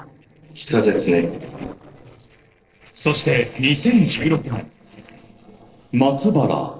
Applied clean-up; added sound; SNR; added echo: neural separator model SepFormer DNS4.